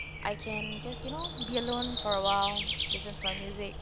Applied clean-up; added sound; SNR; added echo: none; Breathing; -2 dB; none.